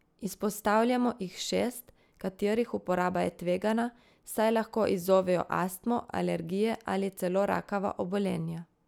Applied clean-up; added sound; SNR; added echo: none; none; none; none.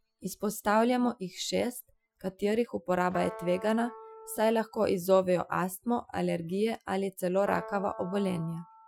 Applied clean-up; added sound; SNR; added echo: classical method Wiener filter.